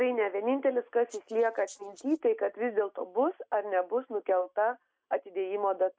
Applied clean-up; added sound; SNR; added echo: neural mask model RNNoise.